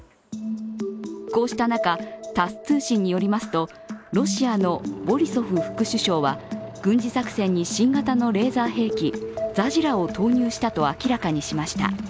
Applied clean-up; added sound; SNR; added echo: none; none; none; none.